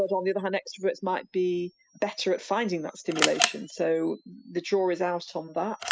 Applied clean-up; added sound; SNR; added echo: classical method spectral subtraction.